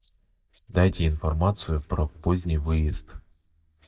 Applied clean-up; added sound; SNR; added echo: neural mask model DeepFilterNet 3.